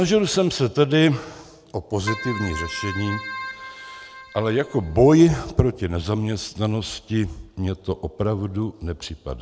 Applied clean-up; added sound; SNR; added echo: none; Keyboard (musical); 11 dB; none.